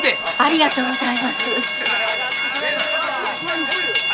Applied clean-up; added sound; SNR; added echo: none; Train; -1 dB; none.